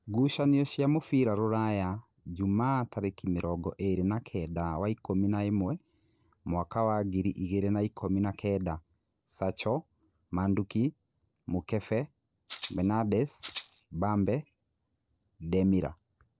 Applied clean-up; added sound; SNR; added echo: neural separator model SepFormer DNS4.